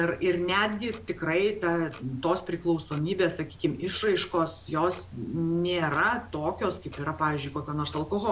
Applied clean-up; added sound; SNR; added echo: none; Clock; 19 dB; none.